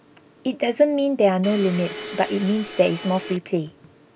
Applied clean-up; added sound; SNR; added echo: none; Domestic sounds, home sounds; 11 dB; none.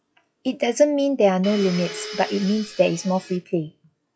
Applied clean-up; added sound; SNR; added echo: classical method log-MMSE.